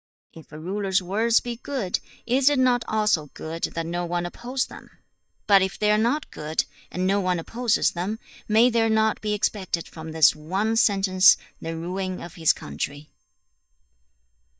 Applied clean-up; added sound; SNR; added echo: neural mask model DeepFilterNet 3.